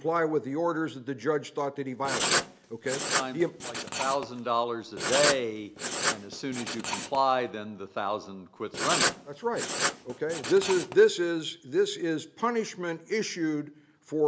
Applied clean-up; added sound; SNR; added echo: none; Writing; 3 dB; none.